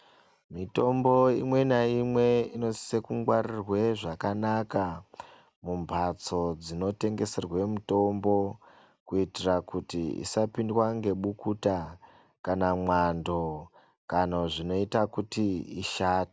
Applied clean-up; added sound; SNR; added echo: none; none; none; none.